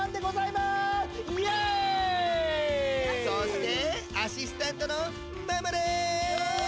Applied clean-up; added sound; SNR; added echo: none; Wind instrument, woodwind instrument; 13 dB; none.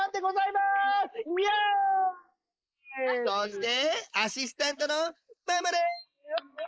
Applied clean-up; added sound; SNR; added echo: neural mask model Resemble Enhance denoiser.